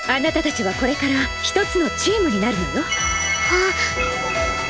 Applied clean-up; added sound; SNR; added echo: none; Bowed string instrument; 8 dB; none.